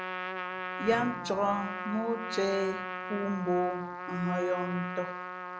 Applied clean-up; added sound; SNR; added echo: none; Trumpet; 5 dB; none.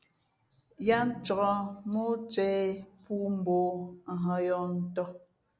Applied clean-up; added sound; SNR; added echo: none; none; none; none.